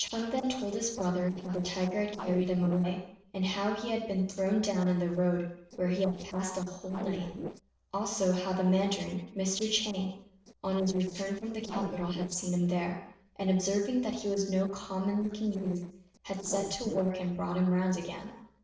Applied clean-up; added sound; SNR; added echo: neural separator model SepFormer DNS4.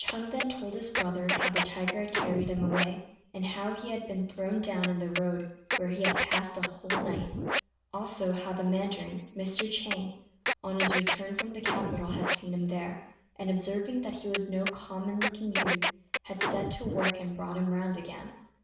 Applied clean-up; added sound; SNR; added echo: none; Scratching (performance technique); 2 dB; reverberation time 0.7 s.